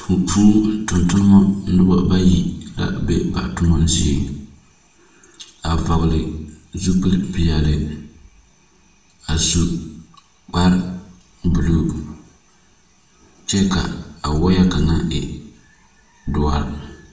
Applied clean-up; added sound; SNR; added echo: none; none; none; reverberation time 0.7 s.